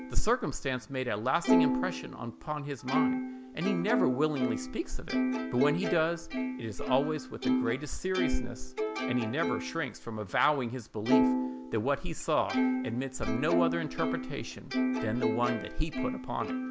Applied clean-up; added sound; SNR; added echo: none; Plucked string instrument; 1 dB; none.